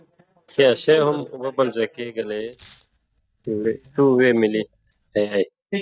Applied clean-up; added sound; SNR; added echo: neural mask model DeepFilterNet 3.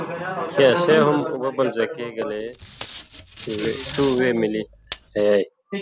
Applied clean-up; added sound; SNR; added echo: none; Packing tape, duct tape; 8 dB; none.